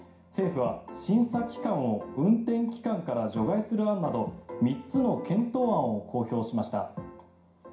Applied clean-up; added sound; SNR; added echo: none; none; none; reverberation time 0.5 s.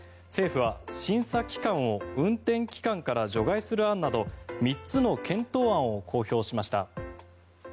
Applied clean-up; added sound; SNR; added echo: none; none; none; none.